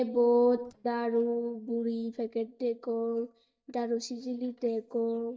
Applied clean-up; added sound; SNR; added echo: neural mask model DeepFilterNet 3.